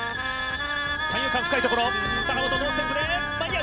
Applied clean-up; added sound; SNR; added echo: none; Trumpet + Wind instrument, woodwind instrument; -1 dB; none.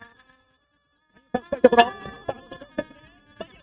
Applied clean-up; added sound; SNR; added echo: neural mask model RNNoise.